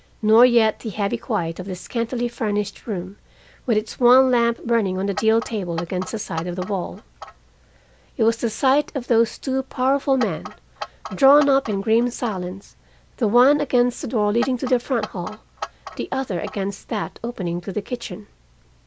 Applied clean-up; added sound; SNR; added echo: none; Clock; 14 dB; none.